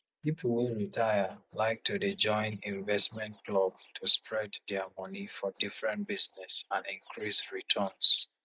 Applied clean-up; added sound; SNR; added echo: neural mask model DeepFilterNet 3.